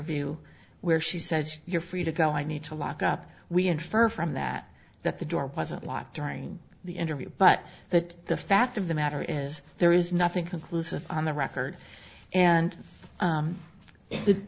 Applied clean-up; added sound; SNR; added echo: none; none; none; none.